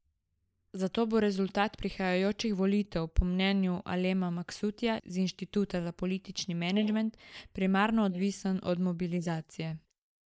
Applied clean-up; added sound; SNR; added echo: neural mask model Resemble Enhance denoiser.